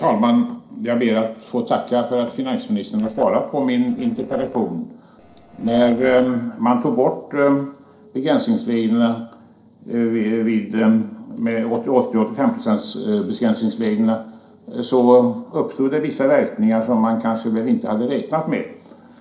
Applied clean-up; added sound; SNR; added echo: neural separator model SepFormer DNS4.